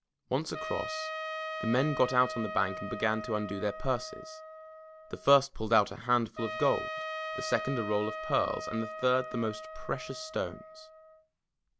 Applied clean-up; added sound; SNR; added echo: none; Trumpet; 8 dB; none.